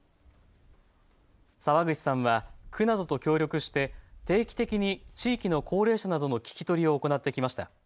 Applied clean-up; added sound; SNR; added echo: none; none; none; none.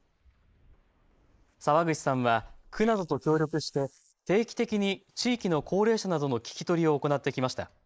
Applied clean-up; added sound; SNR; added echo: neural mask model Resemble Enhance denoiser.